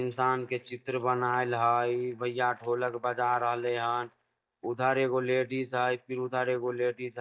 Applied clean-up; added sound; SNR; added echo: neural mask model DeepFilterNet 3.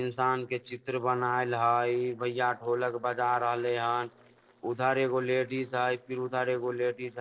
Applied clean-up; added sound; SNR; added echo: neural separator model SepFormer DNS4.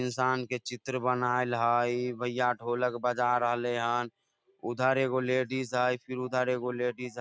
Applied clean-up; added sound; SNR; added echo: none; none; none; none.